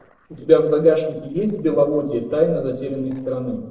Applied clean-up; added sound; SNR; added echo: neural separator model SepFormer DNS4.